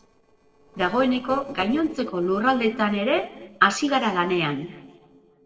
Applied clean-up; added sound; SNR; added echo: neural separator model SepFormer DNS4.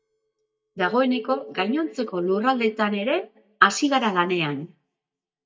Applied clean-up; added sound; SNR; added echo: neural mask model DeepFilterNet 3.